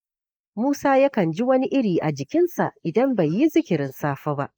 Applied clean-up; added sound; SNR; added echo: neural mask model Resemble Enhance denoiser.